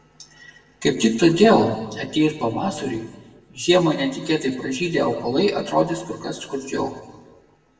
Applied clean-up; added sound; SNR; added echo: none; none; none; reverberation time 1.1 s.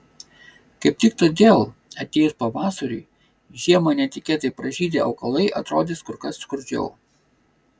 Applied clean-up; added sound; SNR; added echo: none; none; none; none.